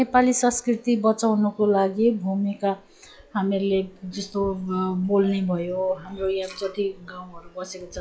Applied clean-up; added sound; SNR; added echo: classical method log-MMSE.